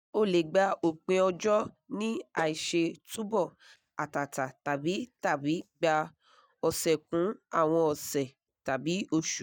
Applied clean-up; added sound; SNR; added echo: neural mask model DeepFilterNet 3.